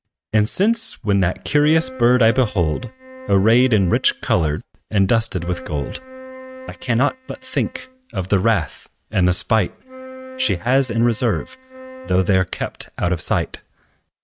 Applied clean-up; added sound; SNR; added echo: neural mask model RNNoise.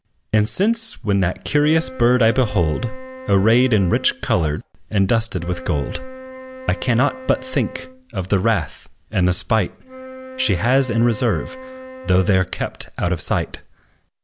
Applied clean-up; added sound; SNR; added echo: none; Bark + Wind instrument, woodwind instrument; 16 dB; none.